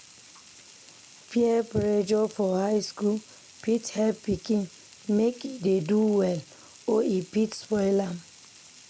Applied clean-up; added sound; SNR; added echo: none; Frying (food); 19 dB; none.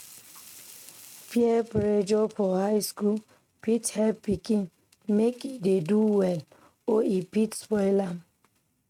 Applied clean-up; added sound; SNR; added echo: neural mask model RNNoise.